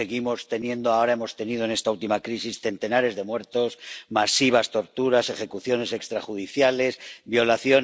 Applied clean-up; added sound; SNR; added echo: none; none; none; none.